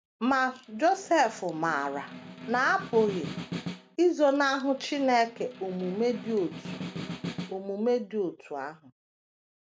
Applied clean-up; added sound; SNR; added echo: none; Snare drum; 12 dB; none.